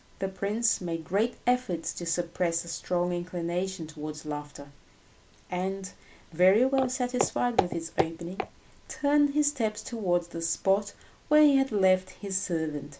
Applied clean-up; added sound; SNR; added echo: none; Walk, footsteps; 5 dB; none.